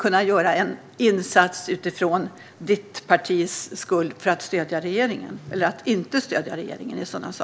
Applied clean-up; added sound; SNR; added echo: none; none; none; none.